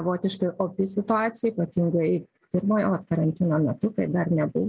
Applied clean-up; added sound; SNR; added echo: none; none; none; none.